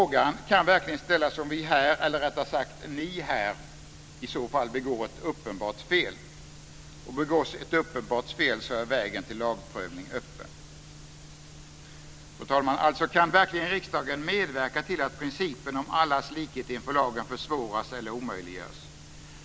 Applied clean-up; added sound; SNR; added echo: none; none; none; none.